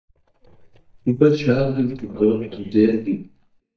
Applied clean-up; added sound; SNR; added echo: neural mask model DeepFilterNet 3.